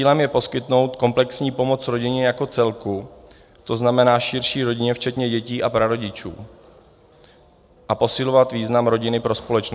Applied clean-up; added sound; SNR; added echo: none; none; none; none.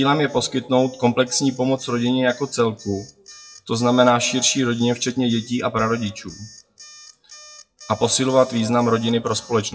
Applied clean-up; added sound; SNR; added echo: classical method WPE with log-MMSE.